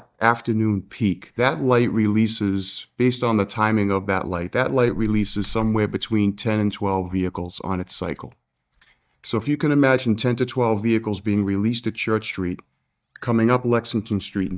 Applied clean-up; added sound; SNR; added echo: neural mask model DeepFilterNet 3.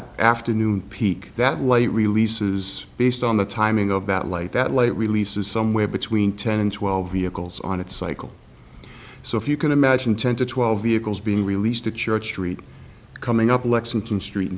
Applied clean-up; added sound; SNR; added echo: none; none; none; none.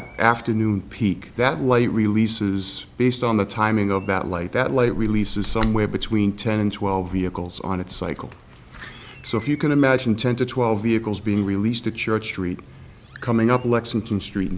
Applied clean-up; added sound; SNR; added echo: none; Slam; 16 dB; none.